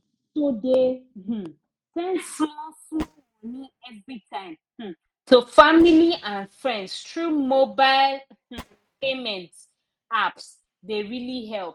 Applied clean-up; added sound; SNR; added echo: neural mask model RNNoise.